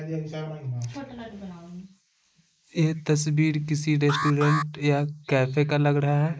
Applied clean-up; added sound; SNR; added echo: neural mask model Resemble Enhance denoiser.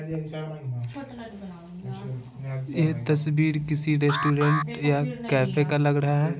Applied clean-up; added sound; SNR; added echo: none; Alarm; 8 dB; none.